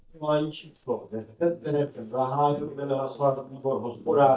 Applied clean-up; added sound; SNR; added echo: neural mask model DeepFilterNet 3.